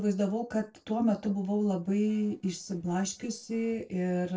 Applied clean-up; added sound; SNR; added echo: neural separator model SepFormer DNS4.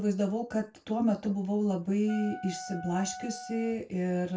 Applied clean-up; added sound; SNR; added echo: none; Wind instrument, woodwind instrument; 13 dB; reverberation time 0.2 s.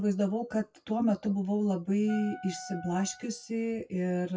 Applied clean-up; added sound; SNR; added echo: classical method WPE with log-MMSE.